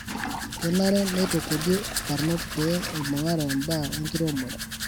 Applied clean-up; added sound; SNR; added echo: none; Toilet flush + Domestic sounds, home sounds; 6 dB; none.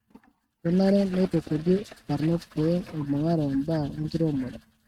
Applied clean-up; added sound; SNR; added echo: neural mask model RNNoise.